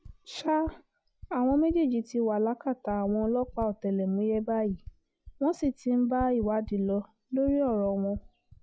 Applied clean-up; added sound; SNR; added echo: classical method log-MMSE.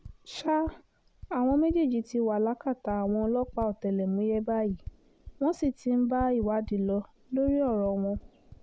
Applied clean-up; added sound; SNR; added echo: none; Typing; 17 dB; none.